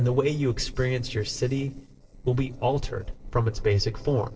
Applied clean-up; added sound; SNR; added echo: neural separator model SepFormer DNS4.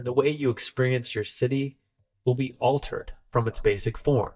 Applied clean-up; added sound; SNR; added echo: neural mask model DeepFilterNet 3.